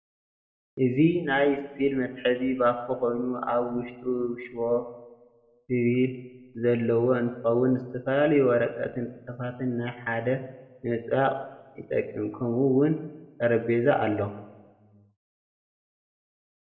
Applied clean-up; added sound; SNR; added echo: none; none; none; reverberation time 0.8 s.